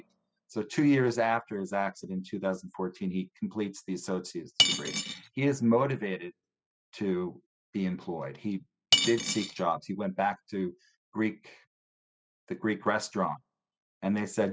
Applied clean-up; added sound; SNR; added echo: classical method spectral subtraction.